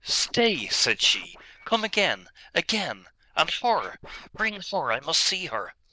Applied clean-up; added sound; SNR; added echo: neural diffusion model UNIVERSE++.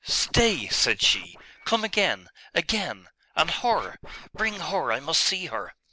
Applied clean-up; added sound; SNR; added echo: none; Scratching (performance technique); 17 dB; none.